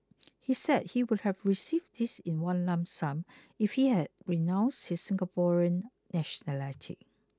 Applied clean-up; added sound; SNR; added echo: none; none; none; none.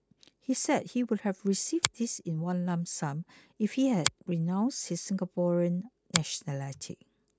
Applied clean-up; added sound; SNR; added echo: none; Finger snapping; 7 dB; none.